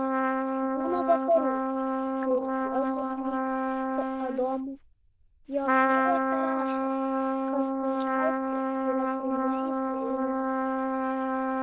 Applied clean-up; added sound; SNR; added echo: neural diffusion model UNIVERSE++.